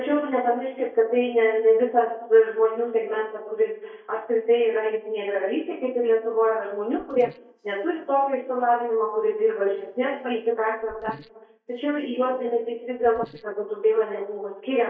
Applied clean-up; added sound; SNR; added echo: neural mask model DeepFilterNet 3.